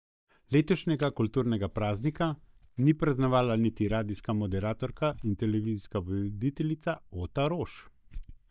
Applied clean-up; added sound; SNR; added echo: neural mask model DeepFilterNet 3.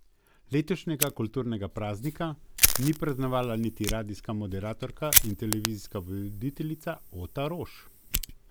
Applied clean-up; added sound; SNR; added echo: none; Fire; 0 dB; none.